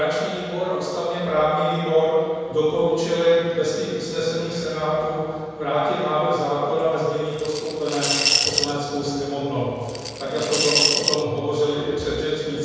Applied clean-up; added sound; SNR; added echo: none; Coin (dropping) / Glass; 1 dB; reverberation time 1.8 s.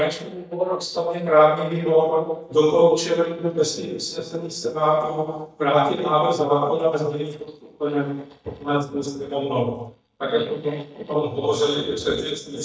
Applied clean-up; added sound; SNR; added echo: neural mask model DeepFilterNet 3.